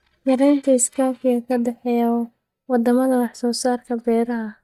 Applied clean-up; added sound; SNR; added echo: neural mask model DeepFilterNet 3.